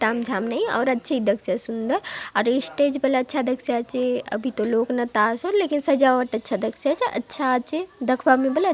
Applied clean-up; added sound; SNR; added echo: none; none; none; none.